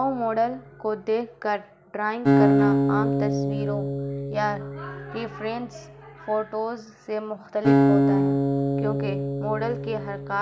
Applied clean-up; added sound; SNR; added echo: none; Acoustic guitar; -4 dB; none.